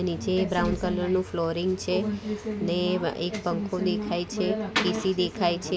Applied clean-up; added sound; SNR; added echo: none; none; none; none.